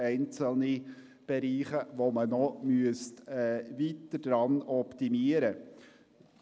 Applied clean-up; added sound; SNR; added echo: none; none; none; none.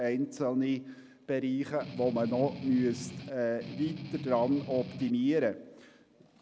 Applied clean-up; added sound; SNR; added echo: none; Strum; 11 dB; none.